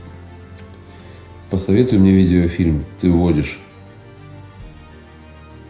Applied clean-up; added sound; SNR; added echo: none; Musical instrument; 20 dB; reverberation time 0.4 s.